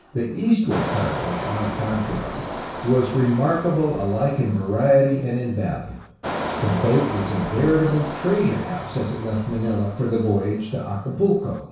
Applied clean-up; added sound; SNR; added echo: none; Engine; 10 dB; reverberation time 0.6 s.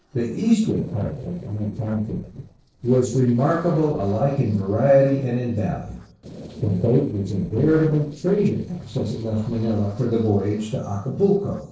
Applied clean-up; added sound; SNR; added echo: neural separator model SepFormer DNS4.